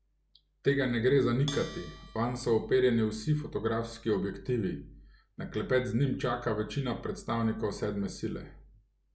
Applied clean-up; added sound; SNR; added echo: none; Bell; 18 dB; none.